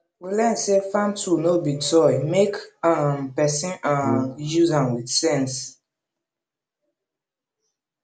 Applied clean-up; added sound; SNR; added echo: none; Brass instrument; 7 dB; none.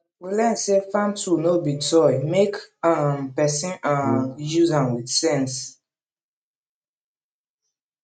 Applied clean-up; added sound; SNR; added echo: neural mask model RNNoise.